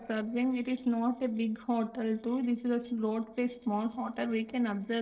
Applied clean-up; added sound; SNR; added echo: neural separator model SepFormer DNS4.